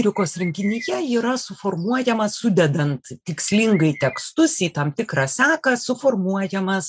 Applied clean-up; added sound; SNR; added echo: neural mask model RNNoise.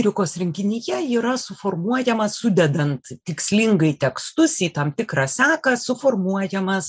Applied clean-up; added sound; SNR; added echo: none; none; none; none.